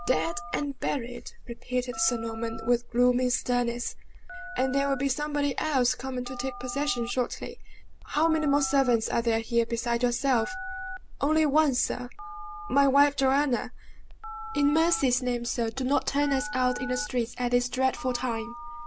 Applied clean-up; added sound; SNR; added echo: none; Telephone; 11 dB; none.